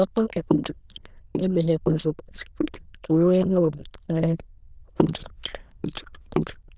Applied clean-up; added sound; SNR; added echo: neural diffusion model UNIVERSE++.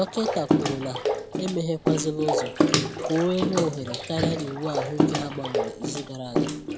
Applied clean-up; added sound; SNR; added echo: none; Bathtub (filling or washing) / Water / Splash, splatter; -3 dB; none.